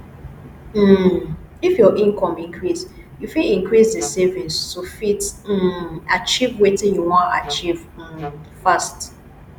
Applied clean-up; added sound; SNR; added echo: none; Wind instrument, woodwind instrument; 17 dB; none.